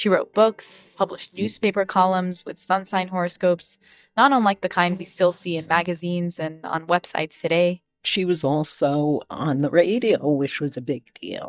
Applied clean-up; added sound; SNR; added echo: neural mask model DeepFilterNet 3.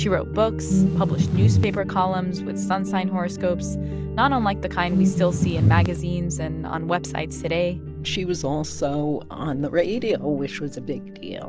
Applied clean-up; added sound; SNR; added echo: none; Bass guitar; -4 dB; none.